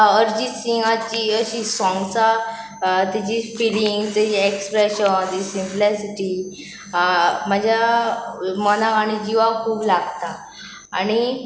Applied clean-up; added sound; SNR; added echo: none; Camera; 18 dB; none.